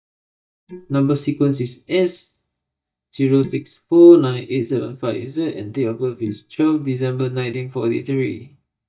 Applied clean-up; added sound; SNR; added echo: neural mask model DeepFilterNet 3.